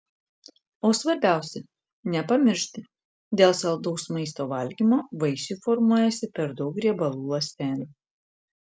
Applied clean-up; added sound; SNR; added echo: none; none; none; none.